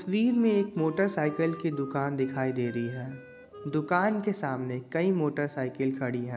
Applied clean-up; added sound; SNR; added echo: none; Wind instrument, woodwind instrument; 18 dB; none.